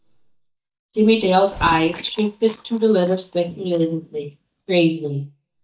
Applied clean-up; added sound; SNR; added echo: neural mask model DeepFilterNet 3.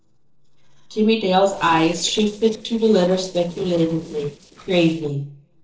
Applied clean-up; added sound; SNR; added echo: neural separator model SepFormer DNS4.